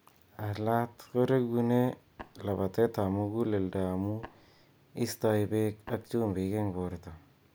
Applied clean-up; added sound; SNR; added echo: none; Tap; 19 dB; none.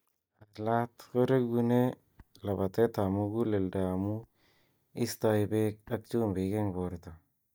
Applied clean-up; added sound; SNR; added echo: neural mask model DeepFilterNet 3.